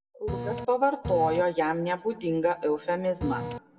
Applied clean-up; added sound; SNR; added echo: none; Printer; 5 dB; reverberation time 0.9 s.